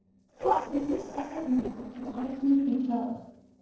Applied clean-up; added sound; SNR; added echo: neural separator model SepFormer DNS4.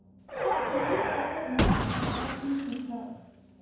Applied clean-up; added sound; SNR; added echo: none; Car; -4 dB; reverberation time 0.9 s.